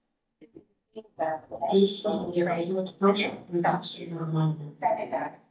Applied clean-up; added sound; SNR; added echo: neural mask model DeepFilterNet 3.